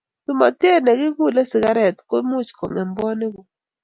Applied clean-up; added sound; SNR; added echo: none; none; none; none.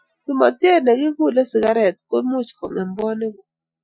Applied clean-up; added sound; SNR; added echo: classical method Wiener filter.